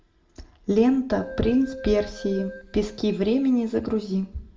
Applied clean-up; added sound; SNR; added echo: none; Keyboard (musical); 17 dB; reverberation time 0.4 s.